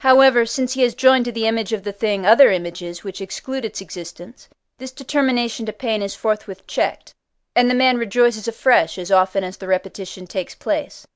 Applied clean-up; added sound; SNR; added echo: none; none; none; none.